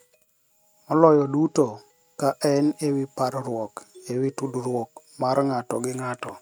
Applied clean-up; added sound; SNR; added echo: neural mask model RNNoise.